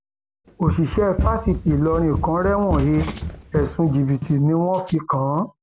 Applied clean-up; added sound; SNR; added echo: none; Run + Tambourine; 4 dB; none.